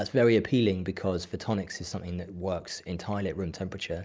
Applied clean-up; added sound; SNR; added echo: none; none; none; none.